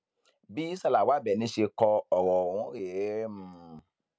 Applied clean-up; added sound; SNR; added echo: none; none; none; none.